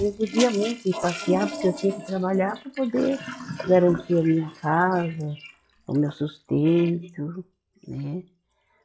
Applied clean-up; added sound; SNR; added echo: classical method log-MMSE.